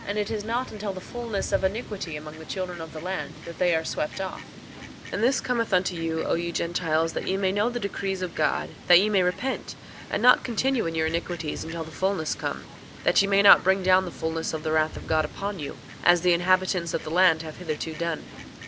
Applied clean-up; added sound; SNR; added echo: none; Fowl; 14 dB; none.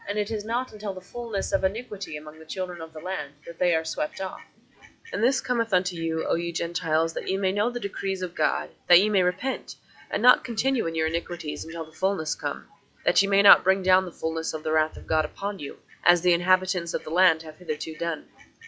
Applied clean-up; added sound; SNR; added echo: classical method log-MMSE.